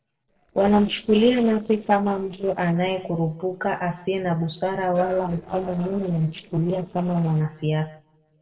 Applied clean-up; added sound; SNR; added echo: neural separator model SepFormer DNS4.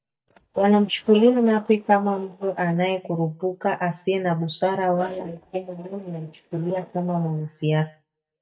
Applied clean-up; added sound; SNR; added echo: neural mask model DeepFilterNet 3.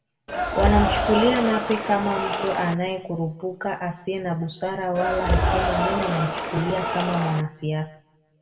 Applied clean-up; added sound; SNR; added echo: none; Cheering; -1 dB; reverberation time 0.7 s.